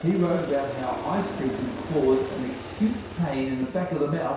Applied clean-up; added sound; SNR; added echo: none; Aircraft; 11 dB; reverberation time 0.7 s.